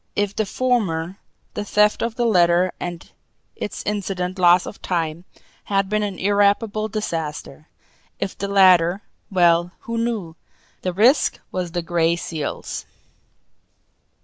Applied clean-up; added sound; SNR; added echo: none; none; none; none.